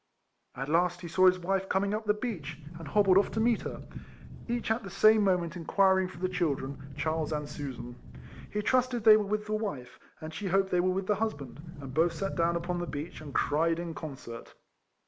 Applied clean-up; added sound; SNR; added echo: none; Sliding door; 12 dB; none.